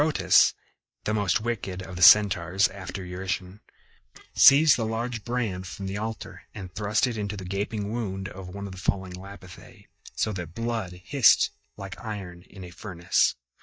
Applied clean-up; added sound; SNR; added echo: neural mask model DeepFilterNet 3.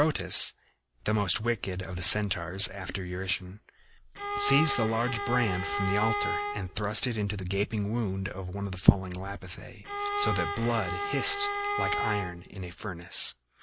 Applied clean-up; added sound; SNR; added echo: none; Bowed string instrument; 5 dB; none.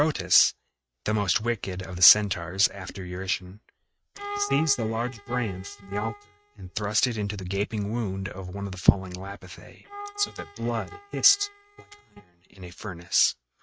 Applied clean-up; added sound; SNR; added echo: neural mask model RNNoise.